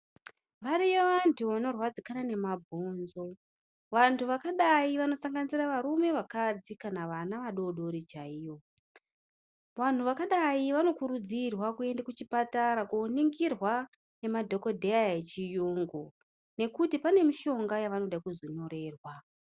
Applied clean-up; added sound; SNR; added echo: none; none; none; none.